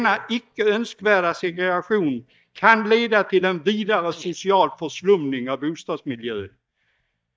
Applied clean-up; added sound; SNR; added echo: neural mask model DeepFilterNet 3.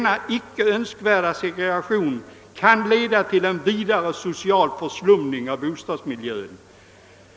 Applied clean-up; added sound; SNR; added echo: none; none; none; none.